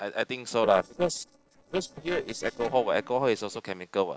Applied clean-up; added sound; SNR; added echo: neural separator model SepFormer DNS4.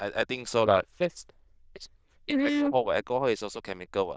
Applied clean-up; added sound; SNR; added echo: neural diffusion model UNIVERSE++.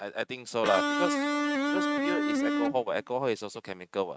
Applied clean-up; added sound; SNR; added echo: neural mask model RNNoise.